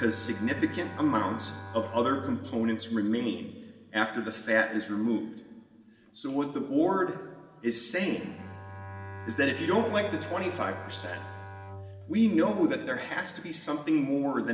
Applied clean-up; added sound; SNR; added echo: none; Bowed string instrument; 15 dB; reverberation time 2.1 s.